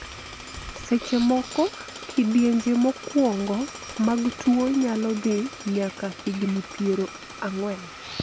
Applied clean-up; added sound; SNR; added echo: none; Domestic sounds, home sounds + Tools; 14 dB; none.